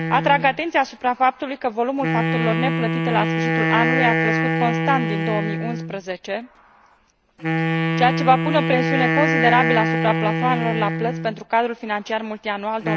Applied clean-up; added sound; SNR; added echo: none; Wind instrument, woodwind instrument; 0 dB; none.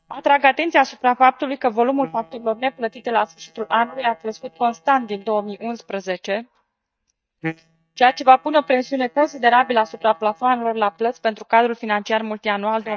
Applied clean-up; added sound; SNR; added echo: neural mask model DeepFilterNet 3.